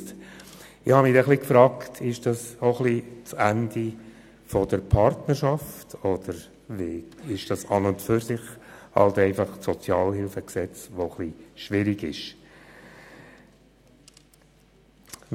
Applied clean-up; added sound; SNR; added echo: none; none; none; none.